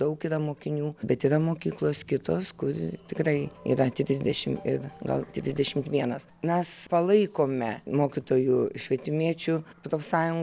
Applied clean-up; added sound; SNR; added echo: none; none; none; none.